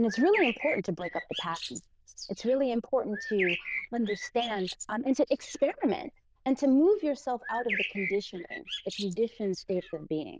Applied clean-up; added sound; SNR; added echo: neural diffusion model UNIVERSE++.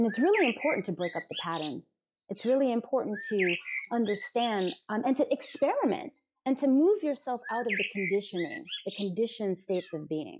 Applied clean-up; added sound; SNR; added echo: classical method log-MMSE.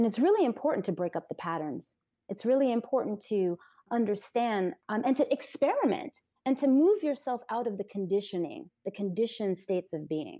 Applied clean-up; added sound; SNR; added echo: none; none; none; none.